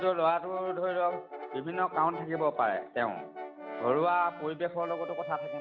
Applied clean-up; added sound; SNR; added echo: none; Brass instrument; 10 dB; none.